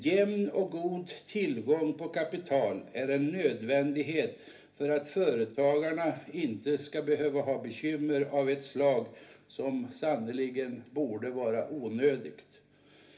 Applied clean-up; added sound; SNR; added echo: none; none; none; reverberation time 0.3 s.